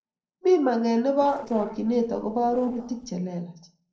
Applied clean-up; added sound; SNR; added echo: neural separator model SepFormer DNS4.